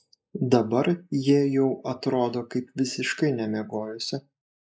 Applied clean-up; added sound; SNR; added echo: neural mask model Resemble Enhance denoiser.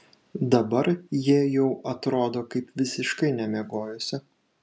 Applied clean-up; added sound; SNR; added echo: none; none; none; none.